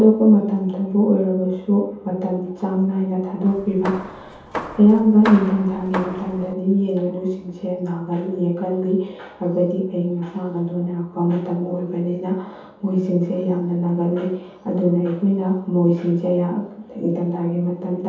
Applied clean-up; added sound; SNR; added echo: none; Hammer; 11 dB; reverberation time 0.7 s.